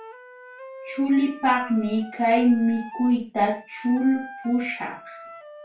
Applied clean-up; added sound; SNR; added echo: none; Wind instrument, woodwind instrument; 17 dB; reverberation time 0.3 s.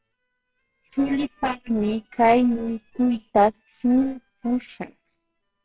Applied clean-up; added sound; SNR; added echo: neural separator model SepFormer WHAMR!.